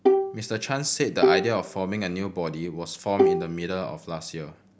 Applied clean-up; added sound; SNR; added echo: none; Bowed string instrument; -3 dB; none.